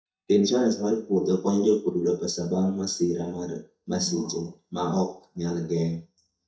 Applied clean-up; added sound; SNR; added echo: neural mask model DeepFilterNet 3.